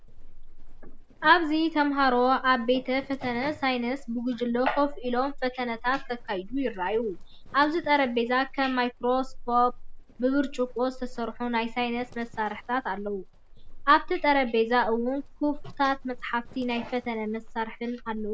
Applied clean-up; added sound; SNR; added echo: none; Livestock, farm animals, working animals; 12 dB; none.